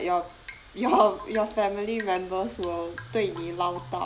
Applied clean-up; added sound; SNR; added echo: none; Drip / Rain; 19 dB; none.